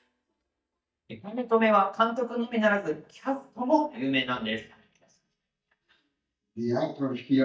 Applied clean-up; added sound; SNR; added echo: neural mask model DeepFilterNet 3.